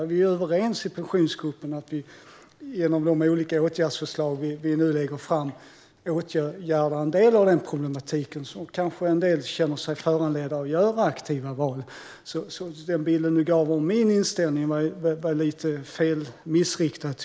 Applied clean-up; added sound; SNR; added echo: none; none; none; none.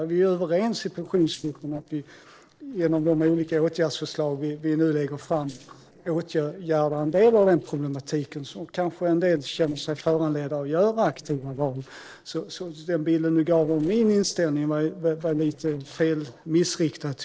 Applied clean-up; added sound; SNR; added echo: neural separator model SepFormer DNS4.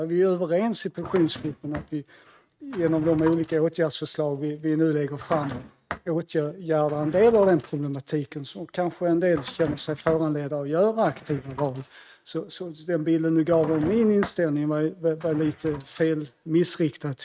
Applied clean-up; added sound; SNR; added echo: neural mask model RNNoise.